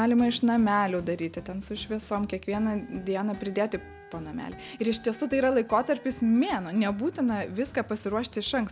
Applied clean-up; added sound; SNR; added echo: none; none; none; none.